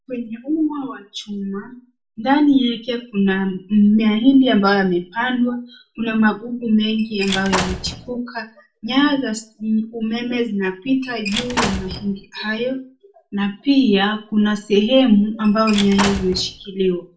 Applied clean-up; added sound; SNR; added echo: none; Squeak / Slam / Wood; 7 dB; reverberation time 0.3 s.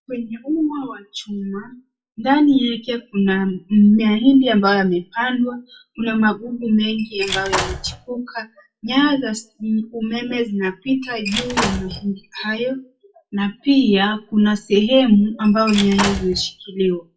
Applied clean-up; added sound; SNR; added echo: classical method WPE with log-MMSE.